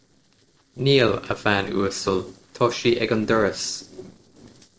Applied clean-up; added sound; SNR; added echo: neural separator model SepFormer DNS4.